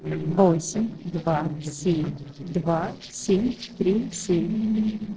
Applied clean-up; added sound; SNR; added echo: neural separator model SepFormer DNS4.